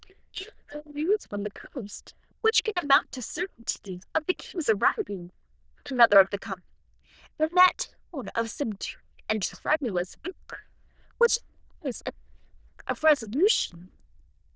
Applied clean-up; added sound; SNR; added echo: neural diffusion model UNIVERSE++.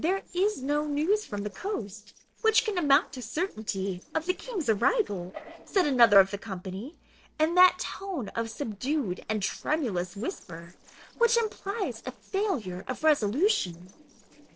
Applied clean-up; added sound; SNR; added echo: neural separator model SepFormer DNS4.